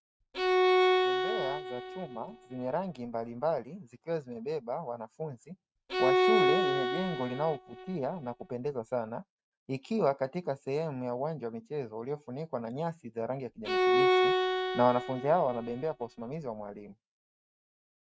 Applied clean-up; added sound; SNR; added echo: neural mask model RNNoise.